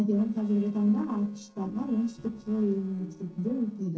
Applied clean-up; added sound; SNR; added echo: neural separator model SepFormer DNS4.